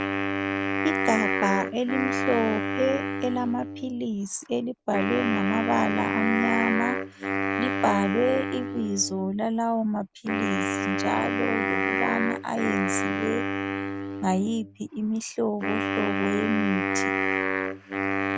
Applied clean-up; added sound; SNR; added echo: none; Wind instrument, woodwind instrument; 0 dB; none.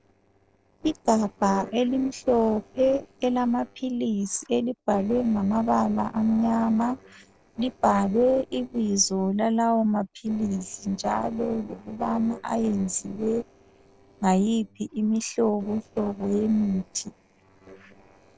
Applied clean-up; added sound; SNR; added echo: neural separator model SepFormer DNS4.